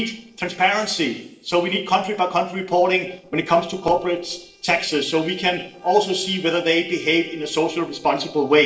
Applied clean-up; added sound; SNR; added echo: neural separator model SepFormer DNS4.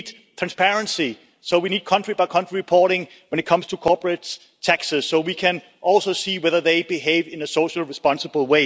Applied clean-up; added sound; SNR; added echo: none; none; none; none.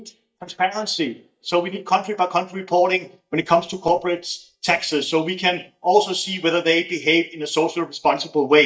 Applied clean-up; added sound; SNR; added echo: neural mask model DeepFilterNet 3.